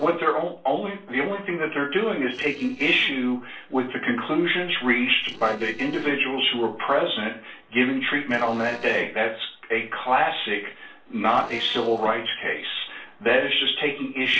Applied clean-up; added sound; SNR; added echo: neural separator model SepFormer DNS4.